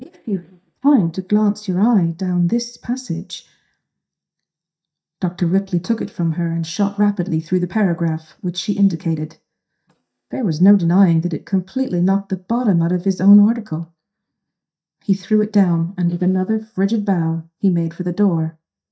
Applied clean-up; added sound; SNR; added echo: neural mask model DeepFilterNet 3.